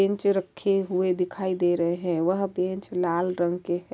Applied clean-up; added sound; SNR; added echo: none; none; none; none.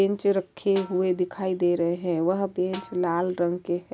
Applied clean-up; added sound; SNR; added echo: none; Snare drum; 19 dB; none.